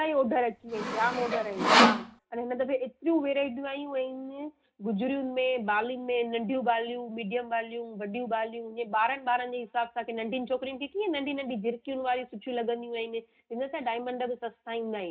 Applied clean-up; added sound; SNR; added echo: none; Sawing; -4 dB; reverberation time 0.3 s.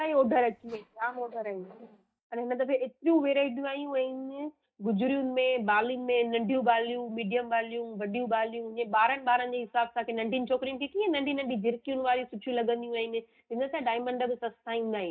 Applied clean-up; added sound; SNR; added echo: neural mask model DeepFilterNet 3.